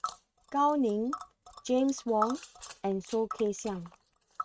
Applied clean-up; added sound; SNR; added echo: neural mask model RNNoise.